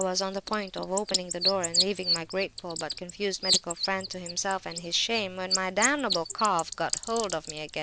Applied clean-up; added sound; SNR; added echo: none; Bird; 2 dB; none.